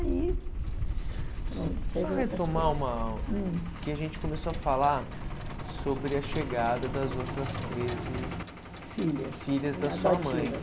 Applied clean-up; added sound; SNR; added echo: none; Truck; 3 dB; none.